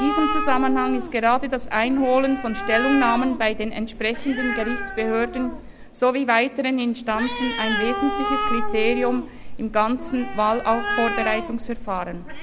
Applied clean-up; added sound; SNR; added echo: none; Animal; 4 dB; none.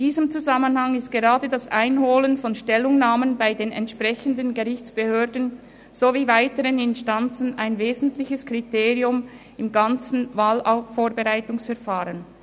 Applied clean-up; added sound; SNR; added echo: none; none; none; none.